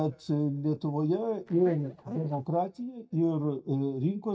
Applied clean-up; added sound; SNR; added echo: neural mask model DeepFilterNet 3.